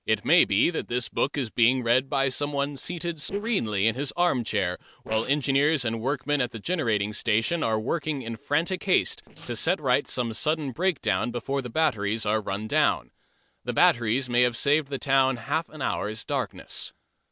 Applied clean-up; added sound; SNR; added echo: neural separator model SepFormer DNS4.